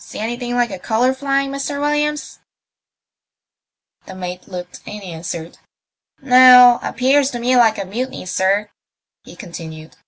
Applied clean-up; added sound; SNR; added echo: none; none; none; none.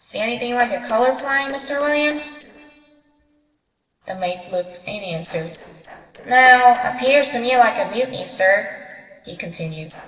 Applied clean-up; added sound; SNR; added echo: neural separator model SepFormer DNS4.